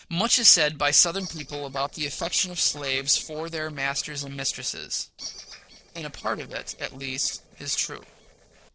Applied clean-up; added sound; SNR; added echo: neural separator model SepFormer DNS4.